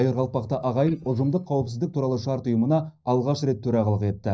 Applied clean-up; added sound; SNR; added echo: neural mask model DeepFilterNet 3.